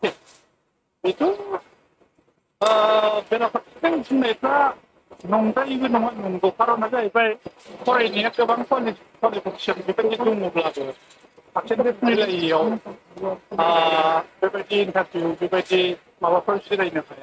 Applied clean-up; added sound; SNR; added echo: neural mask model RNNoise.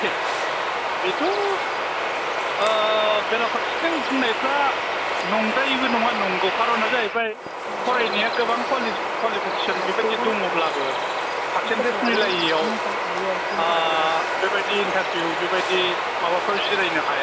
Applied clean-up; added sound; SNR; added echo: none; Bird vocalization, bird call, bird song; -1 dB; none.